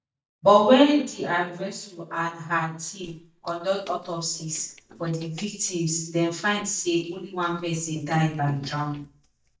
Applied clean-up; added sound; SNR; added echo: neural mask model DeepFilterNet 3.